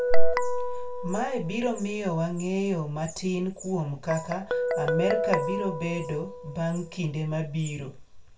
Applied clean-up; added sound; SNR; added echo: none; Guitar; 8 dB; reverberation time 0.3 s.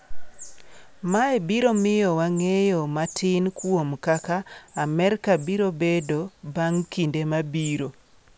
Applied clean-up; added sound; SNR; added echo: none; none; none; none.